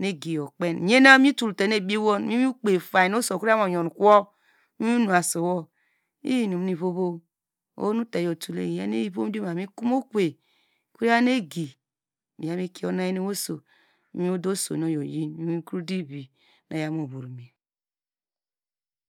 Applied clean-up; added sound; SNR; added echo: none; none; none; none.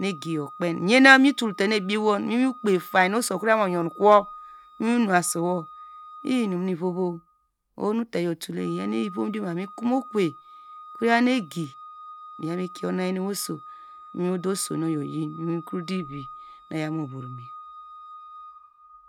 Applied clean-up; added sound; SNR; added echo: none; Organ; 19 dB; none.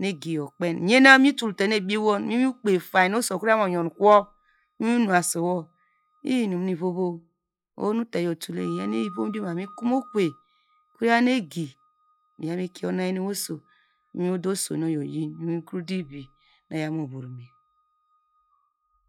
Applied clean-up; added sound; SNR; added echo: classical method log-MMSE.